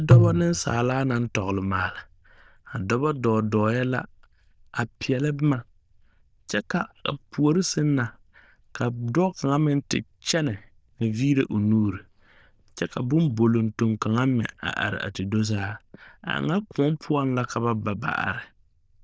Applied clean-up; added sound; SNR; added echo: neural diffusion model UNIVERSE++.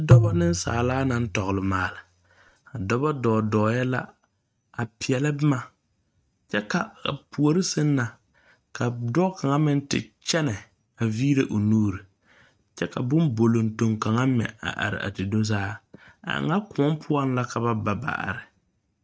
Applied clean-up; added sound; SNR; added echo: neural mask model RNNoise.